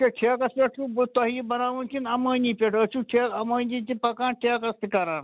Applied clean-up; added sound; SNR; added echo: none; none; none; none.